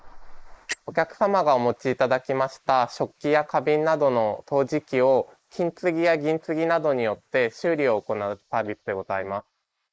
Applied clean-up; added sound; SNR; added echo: neural mask model Resemble Enhance denoiser.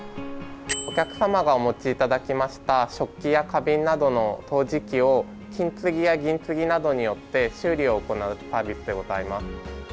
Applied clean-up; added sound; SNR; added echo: none; Bell; 13 dB; none.